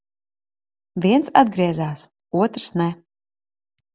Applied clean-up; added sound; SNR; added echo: none; none; none; none.